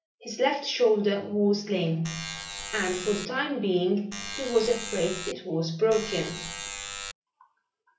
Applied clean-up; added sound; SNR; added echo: none; Alarm; 8 dB; reverberation time 0.3 s.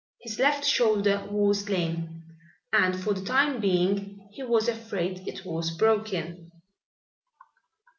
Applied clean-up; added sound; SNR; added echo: none; none; none; none.